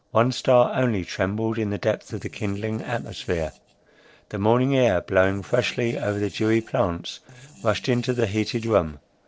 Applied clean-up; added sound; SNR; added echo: neural separator model SepFormer DNS4.